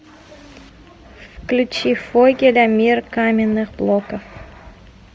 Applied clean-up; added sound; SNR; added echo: none; none; none; none.